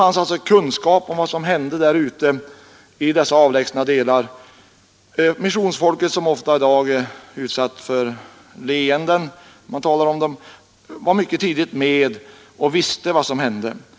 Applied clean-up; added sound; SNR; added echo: none; none; none; none.